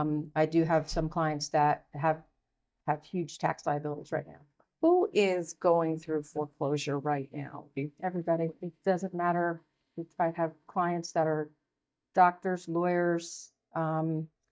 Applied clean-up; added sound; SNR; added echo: neural mask model DeepFilterNet 3.